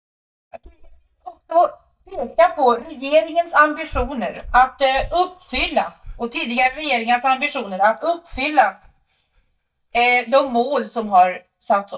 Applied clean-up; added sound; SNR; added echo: neural mask model DeepFilterNet 3.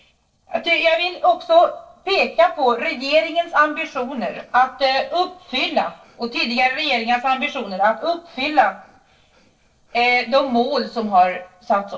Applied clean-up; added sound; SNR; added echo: neural separator model SepFormer DNS4.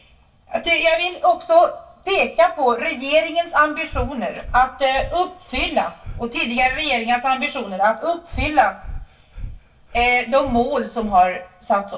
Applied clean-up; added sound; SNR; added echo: none; Breathing; 13 dB; reverberation time 0.2 s.